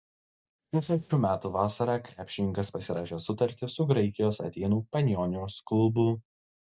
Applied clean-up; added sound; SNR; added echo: neural mask model DeepFilterNet 3.